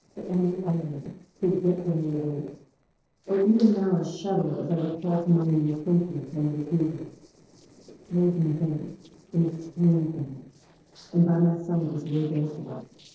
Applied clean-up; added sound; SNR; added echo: neural separator model SepFormer DNS4.